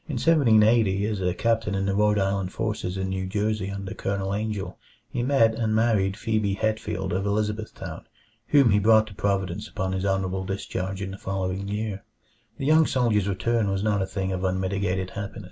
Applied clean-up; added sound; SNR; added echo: none; none; none; none.